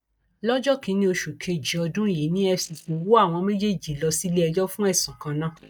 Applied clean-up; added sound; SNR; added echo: neural mask model DeepFilterNet 3.